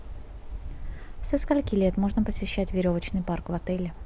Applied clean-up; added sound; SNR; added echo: none; Wind; 7 dB; none.